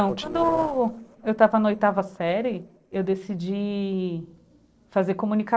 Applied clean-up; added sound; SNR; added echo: neural separator model SepFormer DNS4.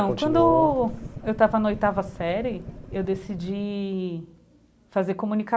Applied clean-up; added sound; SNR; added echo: none; Engine starting / Car; 14 dB; none.